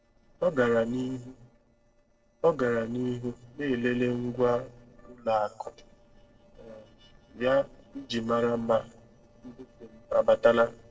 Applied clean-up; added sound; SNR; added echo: neural separator model SepFormer DNS4.